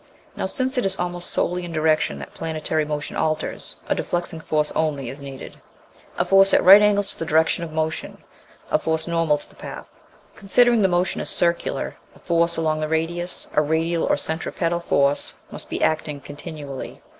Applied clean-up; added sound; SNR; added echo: none; none; none; none.